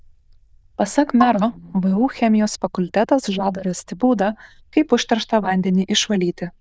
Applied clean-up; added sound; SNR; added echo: neural diffusion model UNIVERSE++.